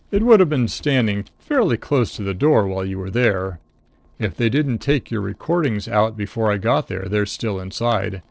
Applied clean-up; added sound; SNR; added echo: neural separator model SepFormer DNS4.